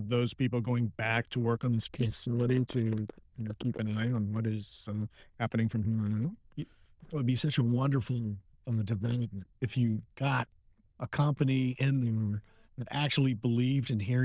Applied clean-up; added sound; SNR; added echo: neural diffusion model UNIVERSE++.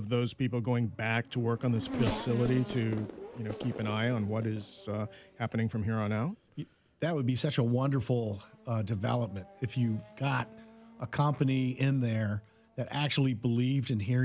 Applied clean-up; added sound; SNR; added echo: none; Race car, auto racing / Accelerating, revving, vroom; 14 dB; none.